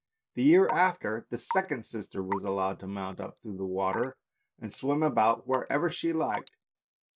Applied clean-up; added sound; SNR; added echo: neural mask model Resemble Enhance denoiser.